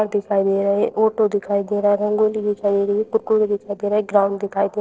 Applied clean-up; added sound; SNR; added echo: neural separator model SepFormer DNS4.